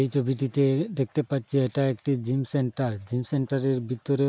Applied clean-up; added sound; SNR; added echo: none; none; none; none.